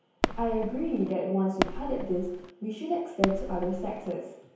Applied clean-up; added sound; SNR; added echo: none; Fireworks; 2 dB; reverberation time 1.0 s.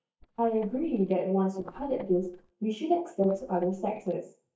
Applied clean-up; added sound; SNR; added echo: neural mask model DeepFilterNet 3.